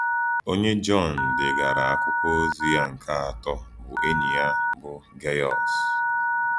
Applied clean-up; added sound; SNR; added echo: none; Telephone; -2 dB; none.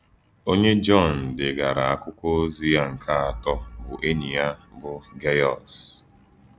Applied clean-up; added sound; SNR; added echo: none; none; none; none.